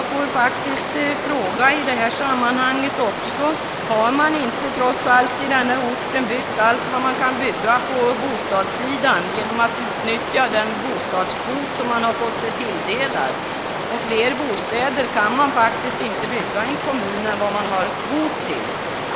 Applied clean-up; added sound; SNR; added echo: none; Stream; 3 dB; none.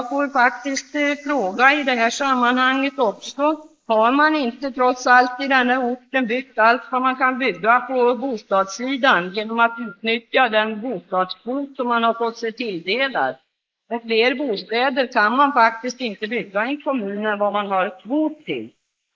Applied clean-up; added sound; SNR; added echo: neural mask model Resemble Enhance denoiser.